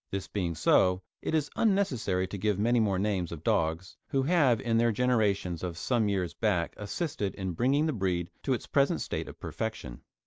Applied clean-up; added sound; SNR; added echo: none; none; none; none.